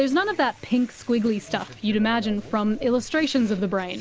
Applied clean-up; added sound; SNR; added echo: none; none; none; none.